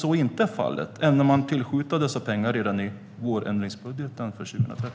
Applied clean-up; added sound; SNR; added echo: none; none; none; none.